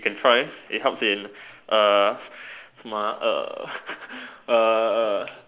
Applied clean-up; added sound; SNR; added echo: none; none; none; none.